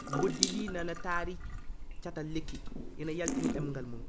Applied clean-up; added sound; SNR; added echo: none; Drip / Sink (filling or washing) / Water tap, faucet; -2 dB; none.